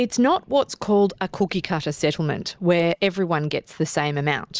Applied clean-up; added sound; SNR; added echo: neural mask model Resemble Enhance denoiser.